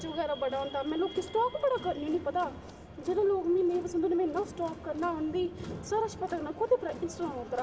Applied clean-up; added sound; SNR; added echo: none; Crowd; 17 dB; reverberation time 2.3 s.